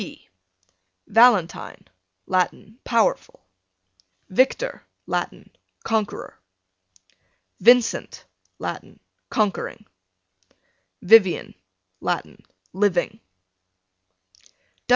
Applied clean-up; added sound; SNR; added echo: none; none; none; none.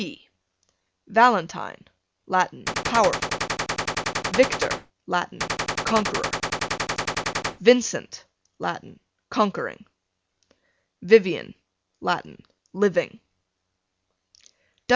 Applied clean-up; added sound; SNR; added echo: none; Gunshot, gunfire; 2 dB; none.